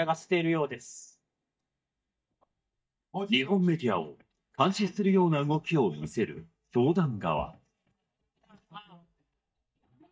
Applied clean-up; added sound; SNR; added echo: neural mask model DeepFilterNet 3.